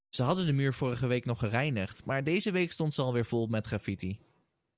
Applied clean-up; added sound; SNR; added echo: none; none; none; none.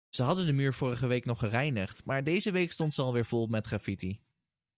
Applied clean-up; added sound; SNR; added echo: neural mask model DeepFilterNet 3.